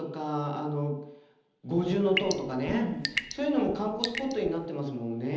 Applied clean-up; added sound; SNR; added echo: none; Drip / Sink (filling or washing) / Water tap, faucet / Water; 7 dB; reverberation time 0.9 s.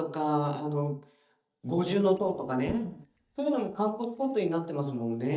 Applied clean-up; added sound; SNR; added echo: neural mask model DeepFilterNet 3.